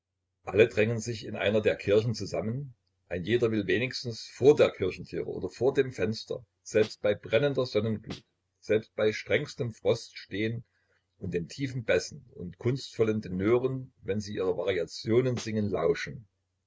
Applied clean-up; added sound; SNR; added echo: neural mask model RNNoise.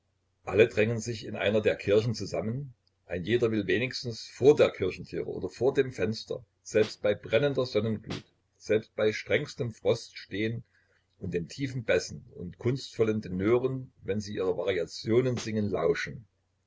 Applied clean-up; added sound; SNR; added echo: none; Snare drum; 14 dB; none.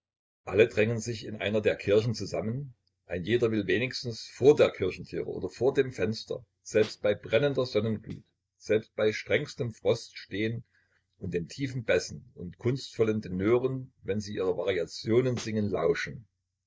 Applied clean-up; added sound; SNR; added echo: neural mask model DeepFilterNet 3.